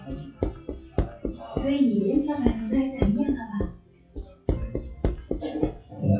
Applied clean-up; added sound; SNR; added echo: classical method WPE with log-MMSE.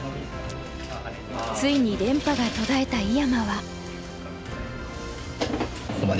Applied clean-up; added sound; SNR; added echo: none; none; none; none.